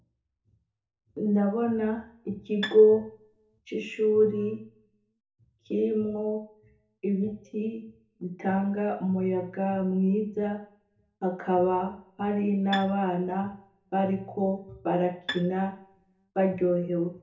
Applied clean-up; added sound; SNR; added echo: none; Bowed string instrument; 13 dB; reverberation time 0.6 s.